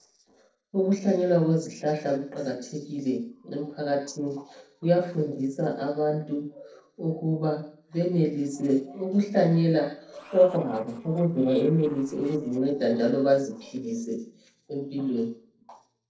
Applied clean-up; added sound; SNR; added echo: neural separator model SepFormer DNS4.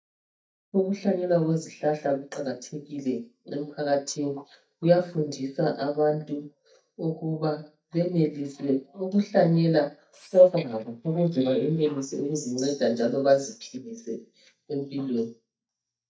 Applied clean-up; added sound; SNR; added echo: neural mask model DeepFilterNet 3.